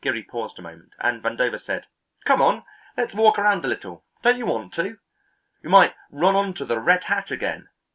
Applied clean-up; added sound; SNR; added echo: none; none; none; none.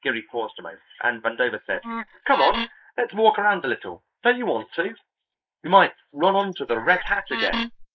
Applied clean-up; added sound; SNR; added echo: neural mask model Resemble Enhance denoiser.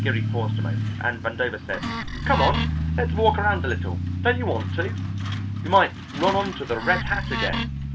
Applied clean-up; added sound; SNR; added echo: none; Truck + Wood; 1 dB; none.